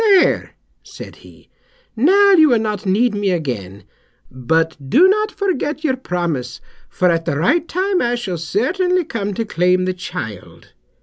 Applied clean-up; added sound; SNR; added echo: none; none; none; none.